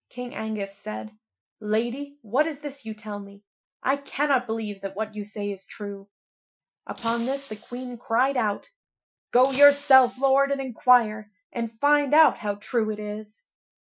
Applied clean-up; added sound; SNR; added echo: classical method Wiener filter.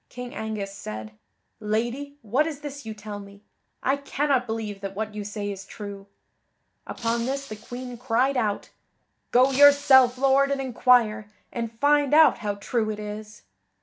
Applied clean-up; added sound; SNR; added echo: none; Shatter; 17 dB; none.